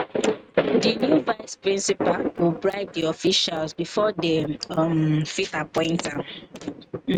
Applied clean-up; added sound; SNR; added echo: neural mask model RNNoise.